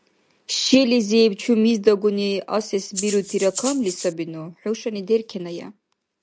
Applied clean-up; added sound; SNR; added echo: none; Rattle (instrument); 9 dB; none.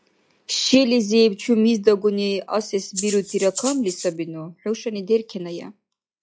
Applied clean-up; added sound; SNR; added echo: classical method log-MMSE.